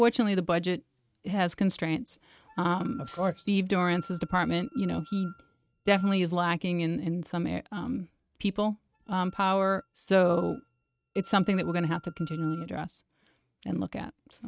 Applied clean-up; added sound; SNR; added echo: neural mask model RNNoise.